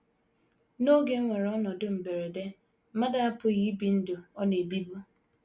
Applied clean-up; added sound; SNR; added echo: none; none; none; none.